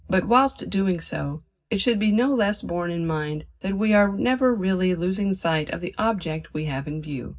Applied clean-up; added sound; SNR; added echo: none; none; none; reverberation time 0.4 s.